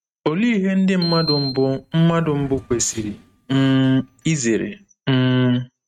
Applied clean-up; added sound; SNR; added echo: neural mask model RNNoise.